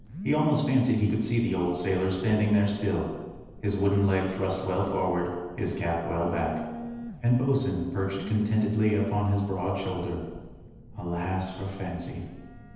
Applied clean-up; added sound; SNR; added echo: none; Telephone; 14 dB; reverberation time 1.1 s.